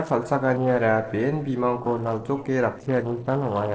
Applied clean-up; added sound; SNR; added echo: neural separator model SepFormer DNS4.